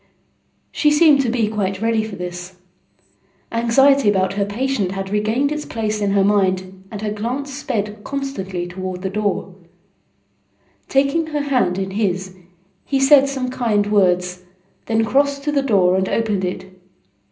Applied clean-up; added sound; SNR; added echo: none; none; none; reverberation time 0.5 s.